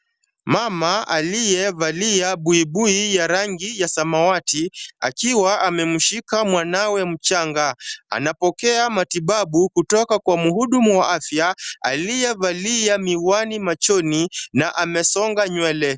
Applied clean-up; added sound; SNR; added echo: none; none; none; none.